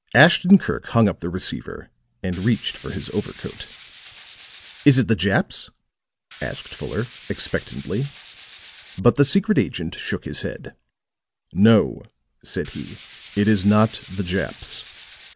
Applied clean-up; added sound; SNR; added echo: none; Tools; 14 dB; none.